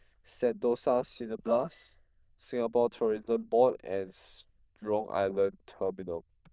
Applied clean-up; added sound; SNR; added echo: neural diffusion model UNIVERSE++.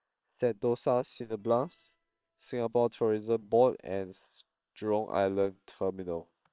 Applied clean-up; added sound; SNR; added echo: neural separator model SepFormer WHAM!.